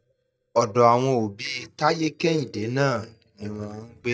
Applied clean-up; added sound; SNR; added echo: neural mask model DeepFilterNet 3.